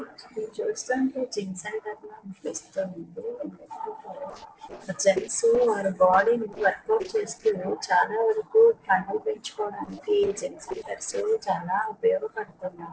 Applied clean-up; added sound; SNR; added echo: neural separator model SepFormer DNS4.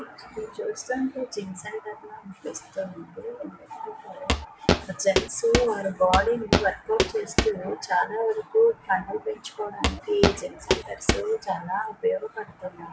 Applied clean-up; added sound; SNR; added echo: none; Walk, footsteps; -1 dB; none.